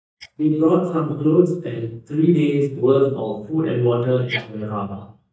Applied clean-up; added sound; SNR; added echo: neural mask model DeepFilterNet 3.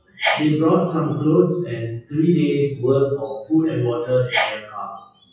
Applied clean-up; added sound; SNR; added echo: classical method WPE with log-MMSE.